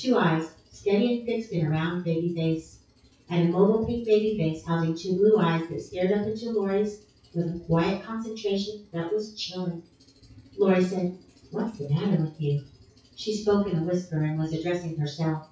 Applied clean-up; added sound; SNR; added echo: classical method WPE with log-MMSE.